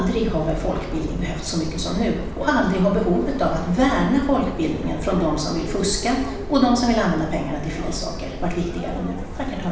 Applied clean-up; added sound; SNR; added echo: none; Subway, metro, underground; 7 dB; reverberation time 0.9 s.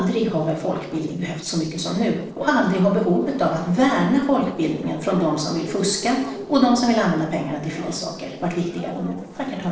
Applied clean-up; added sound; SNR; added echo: neural separator model SepFormer DNS4.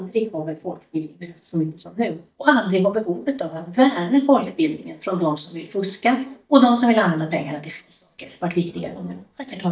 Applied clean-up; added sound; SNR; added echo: neural mask model DeepFilterNet 3.